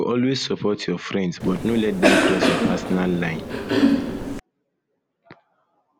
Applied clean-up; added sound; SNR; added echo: none; Cough; -3 dB; none.